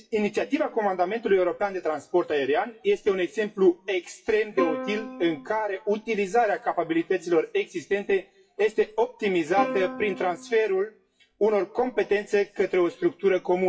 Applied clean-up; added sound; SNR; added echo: classical method WPE with log-MMSE.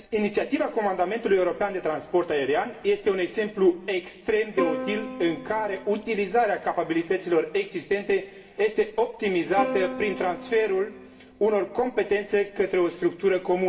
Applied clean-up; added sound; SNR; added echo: none; Plucked string instrument; 9 dB; reverberation time 1.6 s.